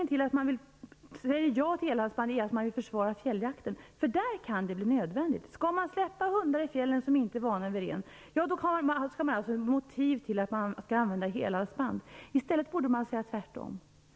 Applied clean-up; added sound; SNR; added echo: none; none; none; none.